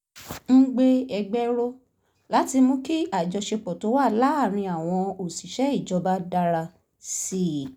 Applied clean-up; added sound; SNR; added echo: none; none; none; none.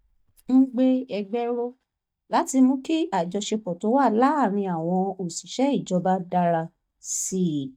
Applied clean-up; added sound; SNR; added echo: neural mask model DeepFilterNet 3.